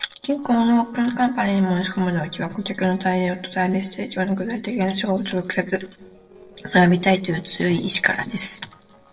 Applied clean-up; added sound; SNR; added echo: neural separator model SepFormer DNS4.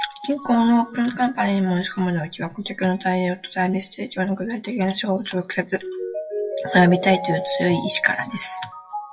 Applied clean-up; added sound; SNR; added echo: classical method WPE with log-MMSE.